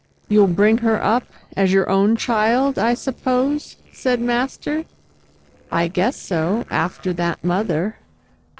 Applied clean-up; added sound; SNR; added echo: neural separator model SepFormer DNS4.